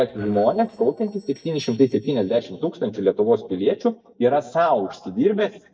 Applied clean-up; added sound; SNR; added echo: neural mask model DeepFilterNet 3.